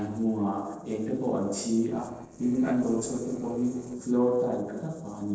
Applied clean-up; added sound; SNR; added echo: neural separator model SepFormer DNS4.